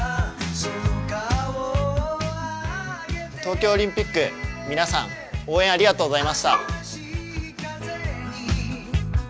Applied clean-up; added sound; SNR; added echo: none; Bowed string instrument; 5 dB; none.